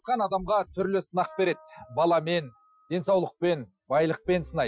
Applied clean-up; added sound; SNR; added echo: classical method Wiener filter.